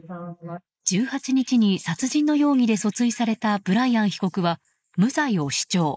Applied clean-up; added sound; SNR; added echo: neural mask model Resemble Enhance denoiser.